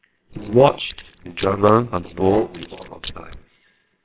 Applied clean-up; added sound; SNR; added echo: neural separator model SepFormer WHAMR!.